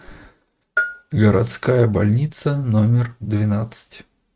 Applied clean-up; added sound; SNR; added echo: neural mask model RNNoise.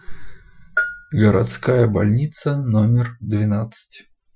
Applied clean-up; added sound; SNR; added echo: classical method Wiener filter.